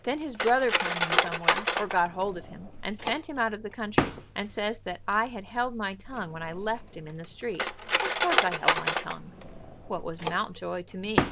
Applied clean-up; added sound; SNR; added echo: none; Cutlery, silverware; -1 dB; none.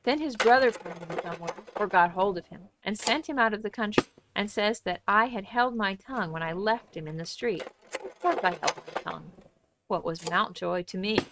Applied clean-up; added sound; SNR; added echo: neural mask model RNNoise.